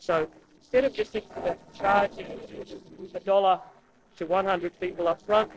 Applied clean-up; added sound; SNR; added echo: neural separator model SepFormer DNS4.